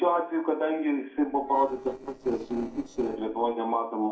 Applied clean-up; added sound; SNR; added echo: neural separator model SepFormer DNS4.